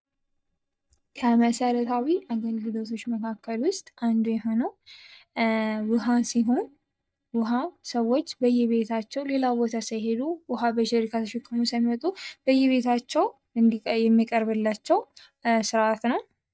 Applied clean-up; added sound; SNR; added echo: neural mask model DeepFilterNet 3.